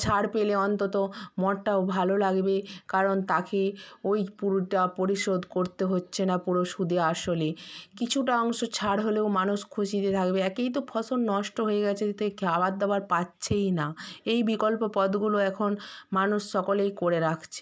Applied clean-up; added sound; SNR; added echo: none; none; none; none.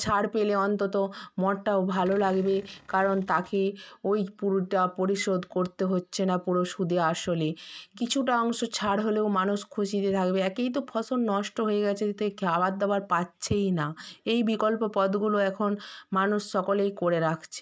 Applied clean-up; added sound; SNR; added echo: neural mask model RNNoise.